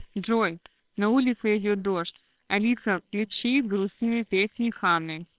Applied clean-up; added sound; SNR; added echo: neural separator model SepFormer WHAMR!.